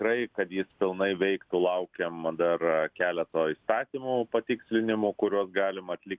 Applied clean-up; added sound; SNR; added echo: none; none; none; none.